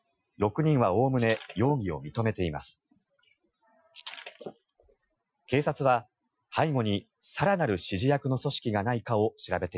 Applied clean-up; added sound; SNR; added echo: classical method Wiener filter.